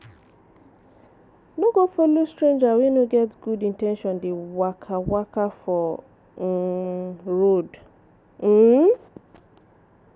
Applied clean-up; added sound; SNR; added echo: none; none; none; none.